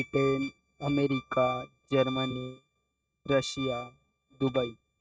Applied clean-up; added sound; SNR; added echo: neural mask model RNNoise.